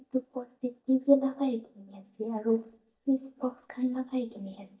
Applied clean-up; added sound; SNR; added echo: neural mask model DeepFilterNet 3.